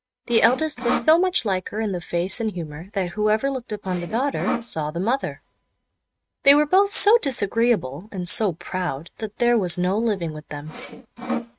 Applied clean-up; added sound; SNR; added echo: neural mask model RNNoise.